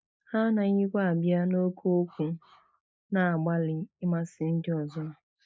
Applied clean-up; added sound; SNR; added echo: neural mask model Resemble Enhance denoiser.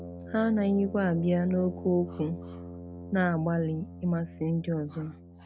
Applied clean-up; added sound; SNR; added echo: none; Brass instrument; 13 dB; none.